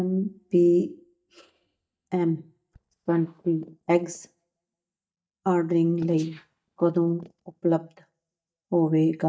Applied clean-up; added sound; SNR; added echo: neural mask model DeepFilterNet 3.